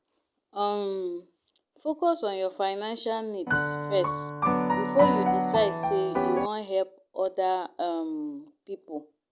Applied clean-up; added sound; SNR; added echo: none; Piano; 3 dB; none.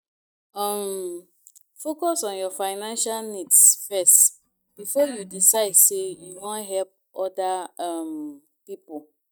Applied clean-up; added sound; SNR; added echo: neural mask model DeepFilterNet 3.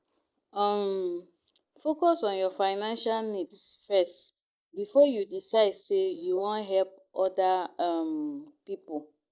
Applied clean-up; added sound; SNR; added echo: neural mask model Resemble Enhance denoiser.